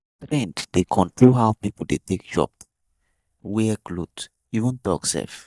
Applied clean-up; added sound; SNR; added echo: neural mask model DeepFilterNet 3.